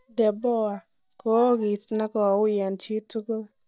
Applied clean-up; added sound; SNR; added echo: neural mask model DeepFilterNet 3.